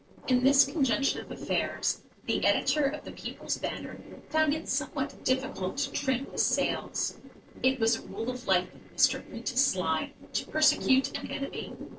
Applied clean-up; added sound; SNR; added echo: neural separator model SepFormer DNS4.